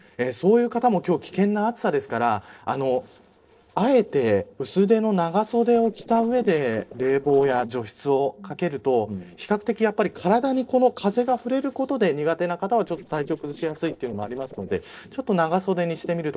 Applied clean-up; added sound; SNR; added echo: neural separator model SepFormer DNS4.